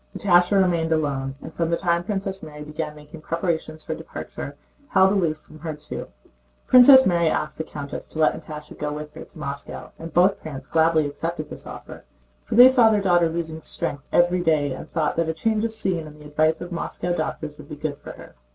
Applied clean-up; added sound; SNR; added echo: none; none; none; none.